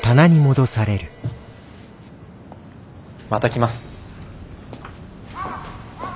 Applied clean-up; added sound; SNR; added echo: none; none; none; none.